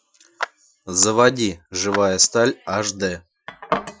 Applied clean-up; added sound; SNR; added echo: classical method Wiener filter.